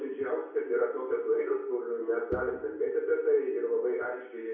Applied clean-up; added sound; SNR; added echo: none; Bowed string instrument; 17 dB; reverberation time 0.6 s.